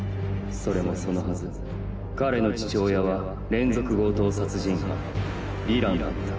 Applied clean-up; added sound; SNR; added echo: none; none; none; none.